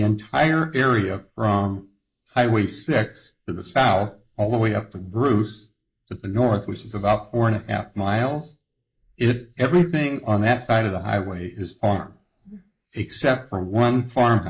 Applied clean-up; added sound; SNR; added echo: neural mask model Resemble Enhance denoiser.